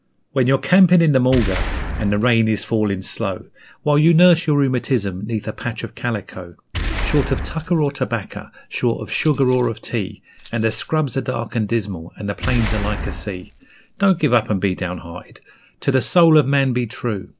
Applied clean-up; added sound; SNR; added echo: none; Tambourine + Boom; 8 dB; none.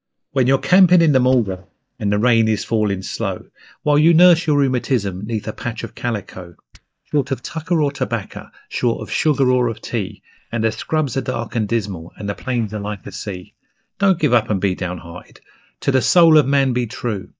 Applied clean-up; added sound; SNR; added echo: neural mask model DeepFilterNet 3.